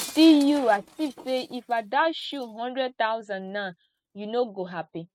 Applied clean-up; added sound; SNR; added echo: neural mask model RNNoise.